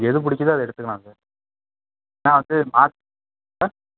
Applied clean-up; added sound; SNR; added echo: none; none; none; none.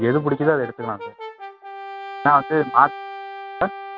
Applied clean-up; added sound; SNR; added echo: none; Brass instrument; 12 dB; none.